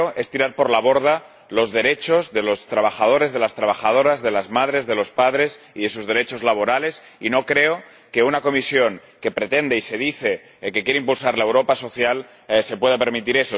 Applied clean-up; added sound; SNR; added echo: none; none; none; none.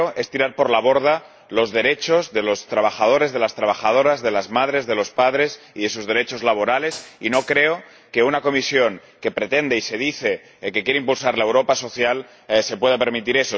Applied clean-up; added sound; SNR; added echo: none; Hi-hat; 19 dB; none.